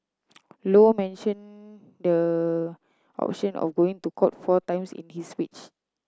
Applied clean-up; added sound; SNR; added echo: none; none; none; none.